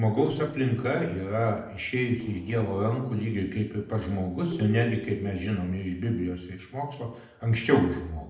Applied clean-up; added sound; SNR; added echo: neural separator model SepFormer DNS4.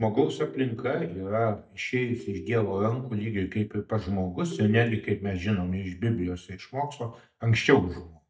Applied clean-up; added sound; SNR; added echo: neural mask model DeepFilterNet 3.